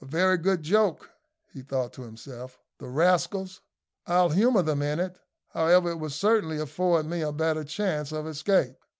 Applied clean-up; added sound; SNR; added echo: none; none; none; none.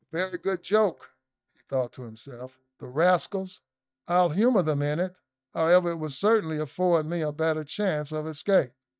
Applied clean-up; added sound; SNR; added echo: neural mask model DeepFilterNet 3.